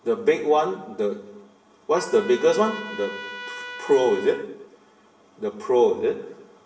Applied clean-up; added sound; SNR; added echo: none; Trumpet; 16 dB; reverberation time 0.8 s.